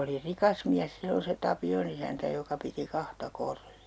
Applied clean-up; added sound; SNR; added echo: none; none; none; none.